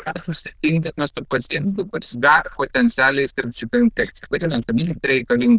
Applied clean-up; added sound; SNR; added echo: neural diffusion model UNIVERSE++.